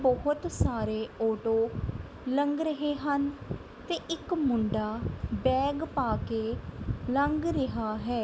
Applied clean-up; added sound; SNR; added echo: none; none; none; none.